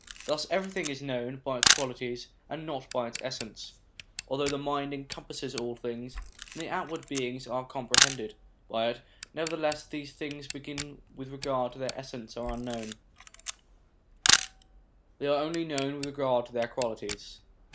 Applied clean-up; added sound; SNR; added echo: none; Camera; 1 dB; none.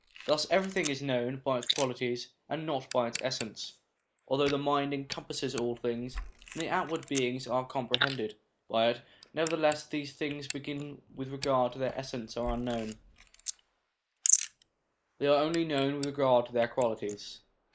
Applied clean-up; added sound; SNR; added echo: neural mask model Resemble Enhance denoiser.